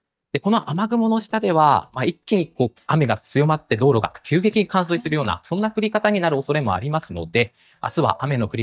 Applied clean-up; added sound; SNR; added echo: neural mask model DeepFilterNet 3.